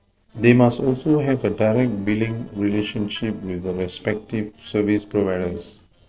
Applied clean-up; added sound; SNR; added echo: neural separator model SepFormer DNS4.